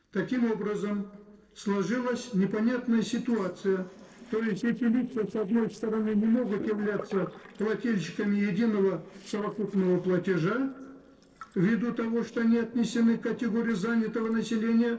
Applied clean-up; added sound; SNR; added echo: neural separator model SepFormer DNS4.